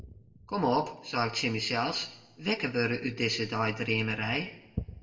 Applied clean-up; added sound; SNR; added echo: none; none; none; reverberation time 0.7 s.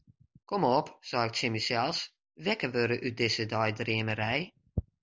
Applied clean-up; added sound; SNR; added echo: none; none; none; none.